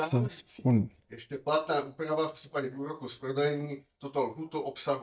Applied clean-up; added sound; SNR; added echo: neural mask model DeepFilterNet 3.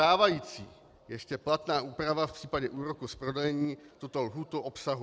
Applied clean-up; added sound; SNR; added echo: none; none; none; none.